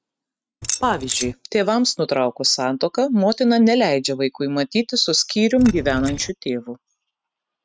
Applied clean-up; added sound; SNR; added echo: neural mask model RNNoise.